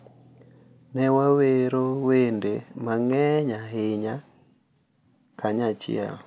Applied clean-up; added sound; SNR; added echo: none; none; none; none.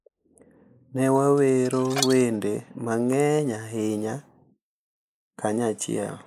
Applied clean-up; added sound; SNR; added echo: neural mask model Resemble Enhance denoiser.